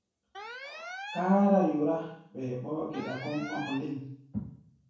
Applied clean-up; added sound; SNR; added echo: none; Alarm; 14 dB; reverberation time 0.6 s.